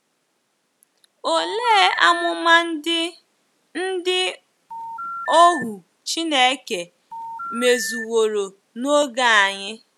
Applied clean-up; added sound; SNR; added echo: none; Telephone; 9 dB; none.